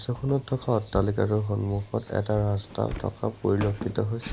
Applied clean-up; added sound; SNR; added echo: none; Walk, footsteps; 13 dB; none.